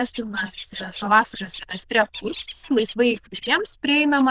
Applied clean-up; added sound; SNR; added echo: neural diffusion model UNIVERSE++.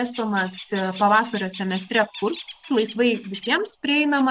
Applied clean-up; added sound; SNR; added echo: none; Bird; 17 dB; none.